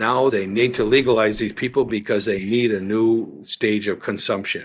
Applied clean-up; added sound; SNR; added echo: neural mask model DeepFilterNet 3.